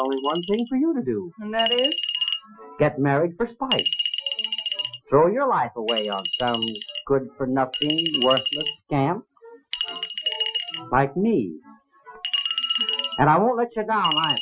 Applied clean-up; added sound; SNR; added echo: classical method Wiener filter.